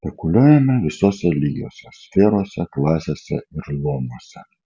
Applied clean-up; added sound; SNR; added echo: none; none; none; none.